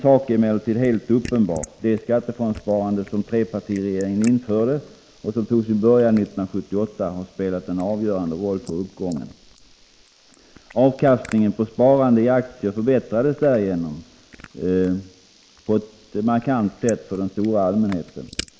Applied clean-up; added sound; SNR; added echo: neural mask model Resemble Enhance denoiser.